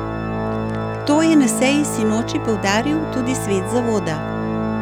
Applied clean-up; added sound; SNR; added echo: none; Organ; 3 dB; none.